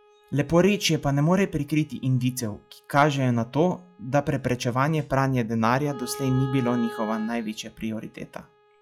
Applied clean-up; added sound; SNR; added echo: classical method log-MMSE.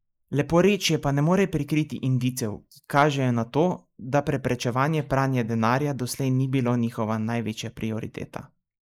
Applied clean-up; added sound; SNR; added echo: neural mask model Resemble Enhance denoiser.